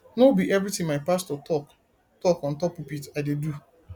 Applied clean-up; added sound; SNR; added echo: none; none; none; none.